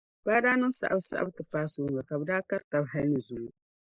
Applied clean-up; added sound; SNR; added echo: neural mask model Resemble Enhance denoiser.